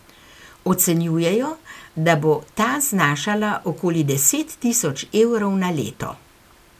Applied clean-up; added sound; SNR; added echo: none; none; none; none.